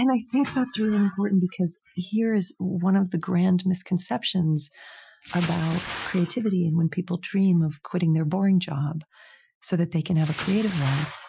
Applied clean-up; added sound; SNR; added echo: classical method Wiener filter.